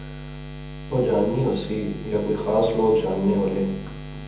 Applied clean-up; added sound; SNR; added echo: none; Buzz; 11 dB; reverberation time 1.1 s.